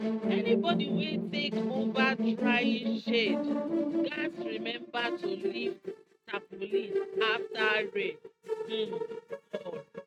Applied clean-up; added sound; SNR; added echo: neural mask model RNNoise.